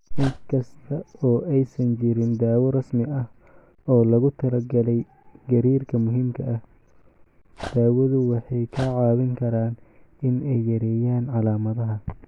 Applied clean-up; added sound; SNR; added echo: none; Dog; 17 dB; none.